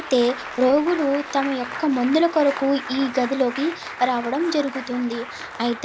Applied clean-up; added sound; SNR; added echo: none; Applause; 12 dB; none.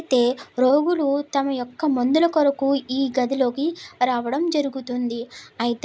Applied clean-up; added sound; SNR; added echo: none; none; none; none.